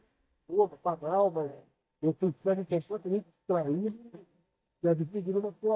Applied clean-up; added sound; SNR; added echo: neural mask model DeepFilterNet 3.